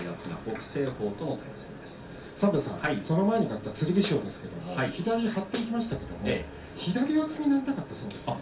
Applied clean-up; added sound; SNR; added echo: none; Snare drum; 16 dB; reverberation time 0.3 s.